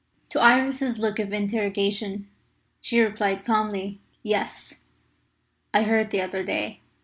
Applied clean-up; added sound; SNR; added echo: none; none; none; none.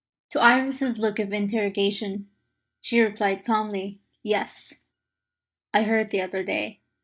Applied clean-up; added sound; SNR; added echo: neural mask model DeepFilterNet 3.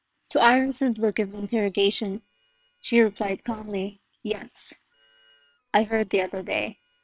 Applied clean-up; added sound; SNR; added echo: neural separator model SepFormer WHAM!.